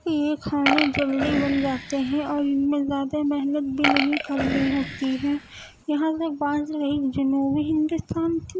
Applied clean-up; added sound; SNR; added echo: none; Burping, eructation; 5 dB; none.